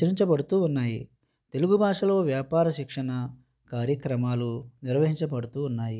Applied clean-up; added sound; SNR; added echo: none; none; none; none.